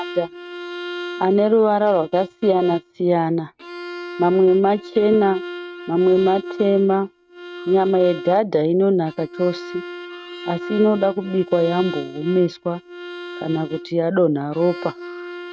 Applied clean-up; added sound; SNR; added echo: neural mask model RNNoise.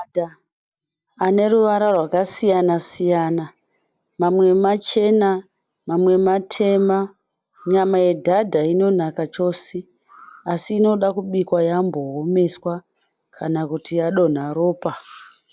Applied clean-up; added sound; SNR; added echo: none; none; none; none.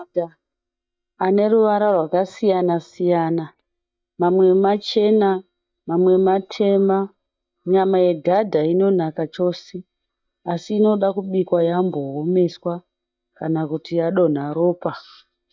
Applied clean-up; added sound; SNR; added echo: neural mask model DeepFilterNet 3.